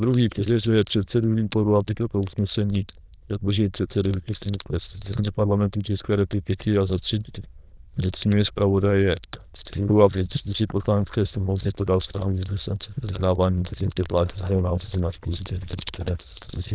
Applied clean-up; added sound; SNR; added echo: neural diffusion model UNIVERSE++.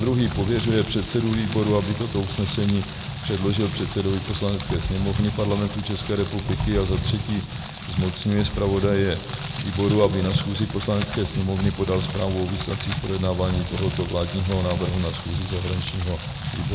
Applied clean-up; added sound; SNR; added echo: none; Rain; 5 dB; none.